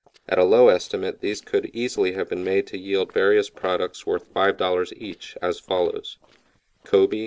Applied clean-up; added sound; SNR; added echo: neural separator model SepFormer DNS4.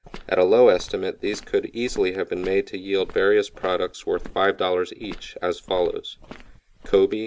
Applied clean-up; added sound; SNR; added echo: none; Walk, footsteps; 18 dB; none.